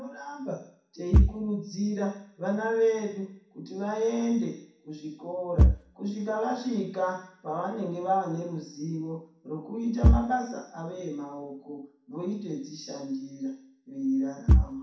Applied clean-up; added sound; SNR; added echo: none; Bass drum / Thump, thud; -1 dB; reverberation time 0.6 s.